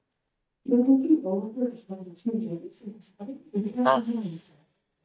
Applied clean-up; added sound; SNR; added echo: neural mask model DeepFilterNet 3.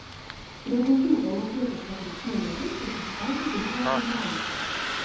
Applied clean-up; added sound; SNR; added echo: none; Bus; 5 dB; reverberation time 0.9 s.